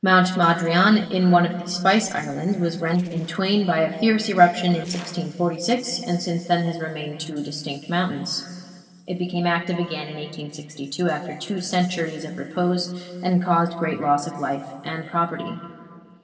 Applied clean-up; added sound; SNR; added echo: neural separator model SepFormer DNS4.